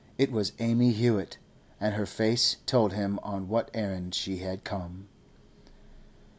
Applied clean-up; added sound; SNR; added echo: none; none; none; none.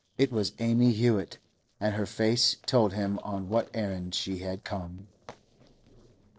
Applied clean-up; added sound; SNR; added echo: neural separator model SepFormer DNS4.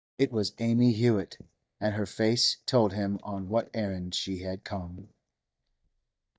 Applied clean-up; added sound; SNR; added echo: neural mask model DeepFilterNet 3.